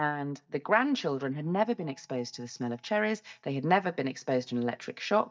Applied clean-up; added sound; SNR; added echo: neural mask model DeepFilterNet 3.